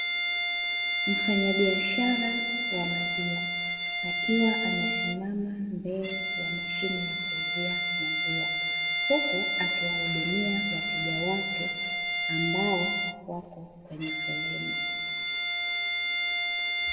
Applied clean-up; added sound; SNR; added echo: none; Bowed string instrument; -4 dB; reverberation time 1.7 s.